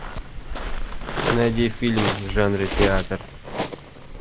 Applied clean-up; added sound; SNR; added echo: none; Waves, surf; 1 dB; none.